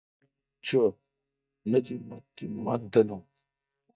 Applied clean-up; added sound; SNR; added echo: neural mask model DeepFilterNet 3.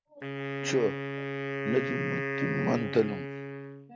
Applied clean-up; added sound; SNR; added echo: none; Wind instrument, woodwind instrument; 2 dB; none.